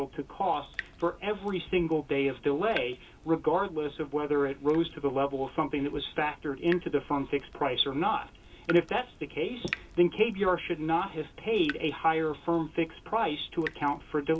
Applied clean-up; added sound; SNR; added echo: none; Drip / Water tap, faucet; 17 dB; reverberation time 0.2 s.